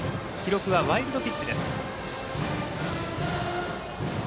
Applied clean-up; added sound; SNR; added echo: none; none; none; none.